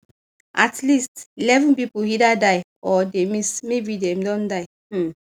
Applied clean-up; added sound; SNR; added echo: none; none; none; none.